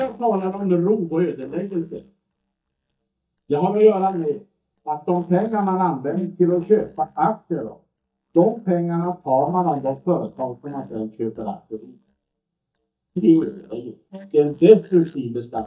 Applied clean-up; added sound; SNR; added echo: neural mask model DeepFilterNet 3.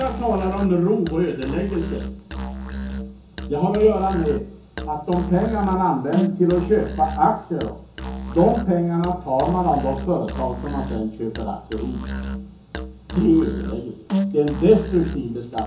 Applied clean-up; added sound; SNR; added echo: none; Musical instrument; 8 dB; reverberation time 0.7 s.